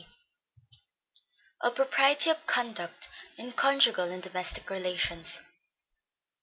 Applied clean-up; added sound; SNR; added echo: none; none; none; none.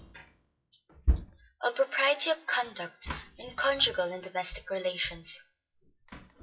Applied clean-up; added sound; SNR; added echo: classical method WPE with log-MMSE.